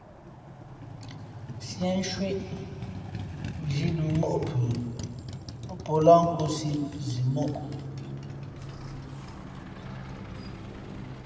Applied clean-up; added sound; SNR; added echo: none; Motorcycle; 8 dB; reverberation time 1.7 s.